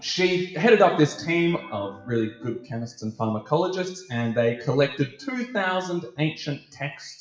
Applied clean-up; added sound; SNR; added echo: classical method WPE with log-MMSE.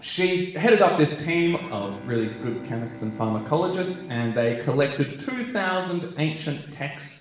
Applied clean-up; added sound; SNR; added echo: none; Bowed string instrument; 19 dB; reverberation time 0.9 s.